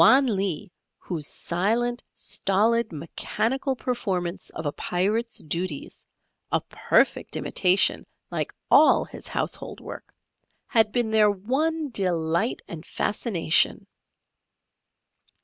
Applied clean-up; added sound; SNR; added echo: none; none; none; none.